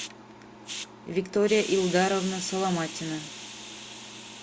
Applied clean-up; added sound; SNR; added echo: none; Hiss; 11 dB; none.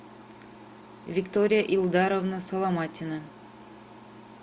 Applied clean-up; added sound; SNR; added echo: none; none; none; none.